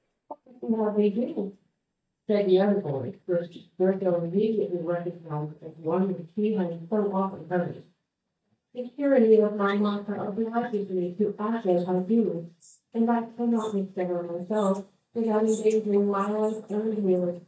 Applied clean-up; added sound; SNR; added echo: neural mask model DeepFilterNet 3.